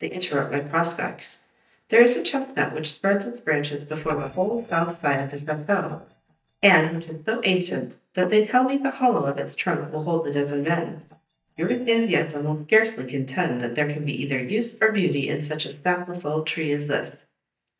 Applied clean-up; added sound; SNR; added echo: neural mask model DeepFilterNet 3.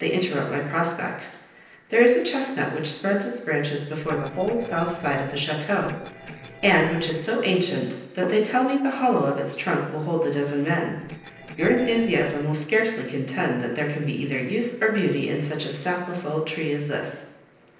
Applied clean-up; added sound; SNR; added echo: neural separator model SepFormer DNS4.